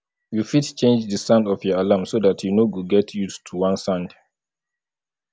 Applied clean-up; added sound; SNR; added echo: none; none; none; none.